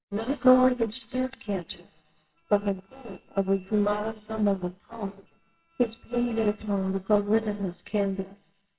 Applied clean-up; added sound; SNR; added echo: neural separator model SepFormer WHAMR!.